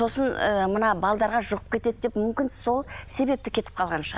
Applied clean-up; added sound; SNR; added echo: none; Purr; 20 dB; none.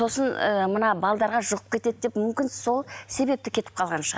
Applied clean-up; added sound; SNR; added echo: none; none; none; none.